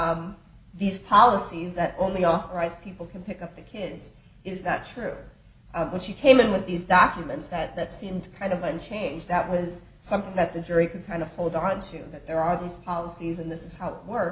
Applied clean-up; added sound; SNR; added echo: none; none; none; none.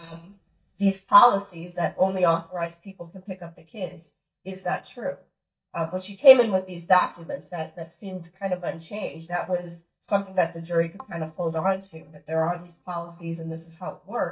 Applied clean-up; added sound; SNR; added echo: neural mask model DeepFilterNet 3.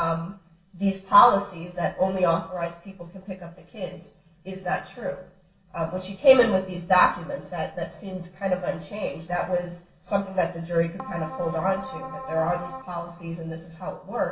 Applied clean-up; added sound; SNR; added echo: neural separator model SepFormer DNS4.